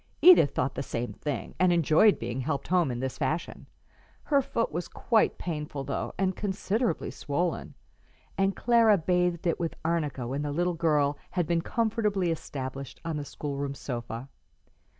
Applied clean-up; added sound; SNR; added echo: none; none; none; none.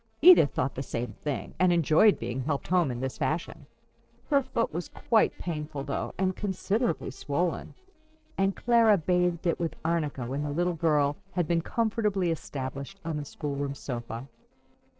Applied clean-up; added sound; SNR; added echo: neural separator model SepFormer DNS4.